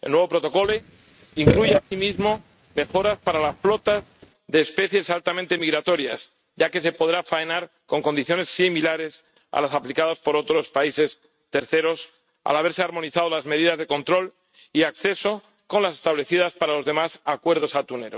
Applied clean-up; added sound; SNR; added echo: neural mask model RNNoise.